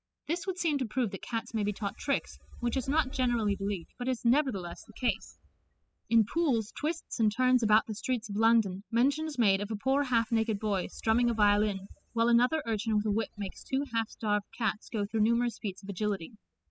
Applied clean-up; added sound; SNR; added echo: classical method spectral subtraction.